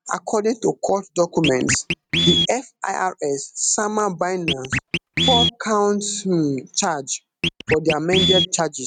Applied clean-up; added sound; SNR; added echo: neural mask model RNNoise.